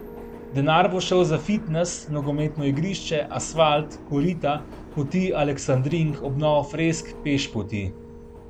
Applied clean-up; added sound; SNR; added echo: none; Subway, metro, underground + Piano; 15 dB; none.